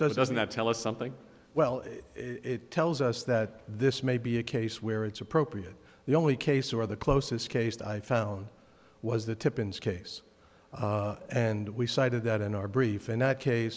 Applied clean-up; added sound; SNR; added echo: none; none; none; none.